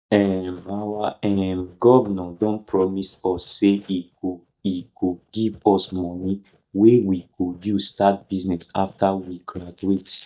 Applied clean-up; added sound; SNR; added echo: neural mask model DeepFilterNet 3.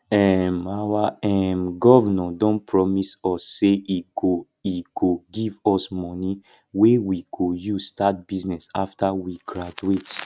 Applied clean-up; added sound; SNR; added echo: none; none; none; none.